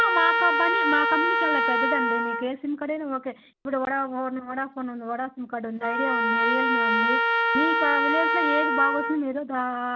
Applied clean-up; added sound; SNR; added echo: none; Trumpet; -3 dB; none.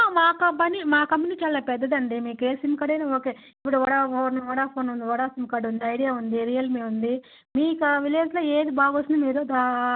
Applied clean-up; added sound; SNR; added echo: none; none; none; none.